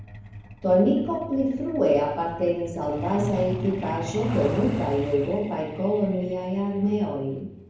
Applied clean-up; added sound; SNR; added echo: none; Truck; 10 dB; reverberation time 1.2 s.